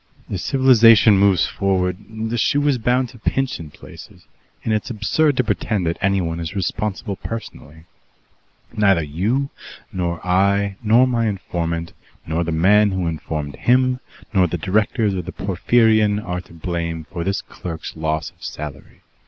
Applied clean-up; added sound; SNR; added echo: none; none; none; none.